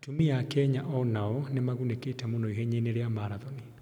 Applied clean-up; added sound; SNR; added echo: none; none; none; none.